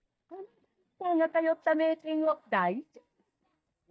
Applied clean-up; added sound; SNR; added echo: neural mask model DeepFilterNet 3.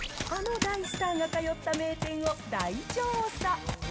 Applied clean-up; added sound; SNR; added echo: none; Run; 8 dB; none.